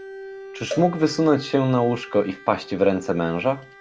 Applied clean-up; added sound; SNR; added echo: none; Bowed string instrument + Cowbell; 16 dB; none.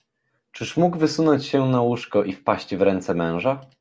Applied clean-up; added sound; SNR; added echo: none; none; none; none.